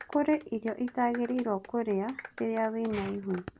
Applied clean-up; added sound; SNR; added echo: none; Clapping; 18 dB; none.